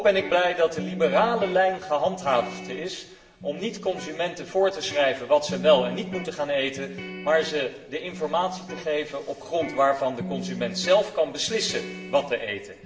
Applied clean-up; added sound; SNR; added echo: none; Electric guitar; 13 dB; reverberation time 1.0 s.